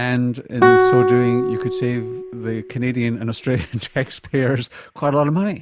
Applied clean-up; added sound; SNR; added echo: none; Guitar; -1 dB; none.